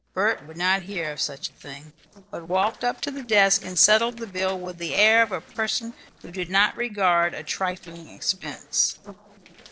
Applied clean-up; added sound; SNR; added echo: neural separator model SepFormer DNS4.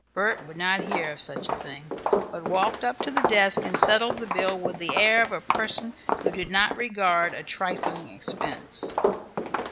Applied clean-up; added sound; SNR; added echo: none; Walk, footsteps; 3 dB; none.